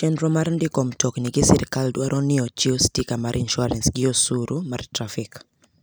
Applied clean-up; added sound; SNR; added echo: none; none; none; none.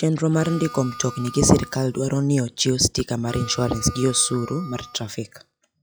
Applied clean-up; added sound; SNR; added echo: classical method log-MMSE.